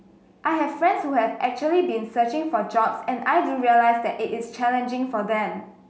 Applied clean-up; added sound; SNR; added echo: none; none; none; none.